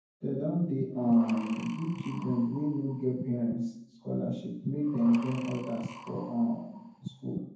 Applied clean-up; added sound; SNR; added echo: none; Breathing; 13 dB; reverberation time 0.9 s.